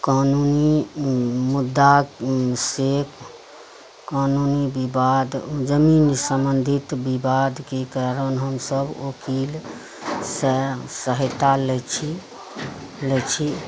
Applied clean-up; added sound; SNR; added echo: none; none; none; none.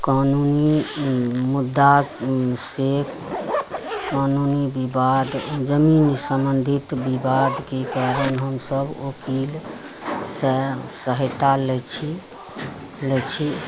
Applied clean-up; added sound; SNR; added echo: none; Zipper (clothing); 12 dB; none.